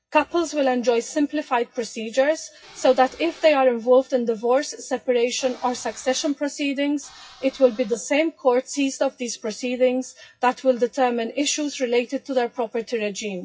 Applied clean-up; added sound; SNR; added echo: classical method WPE with log-MMSE.